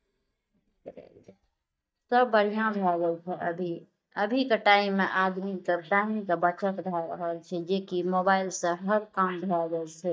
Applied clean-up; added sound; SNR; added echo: neural mask model DeepFilterNet 3.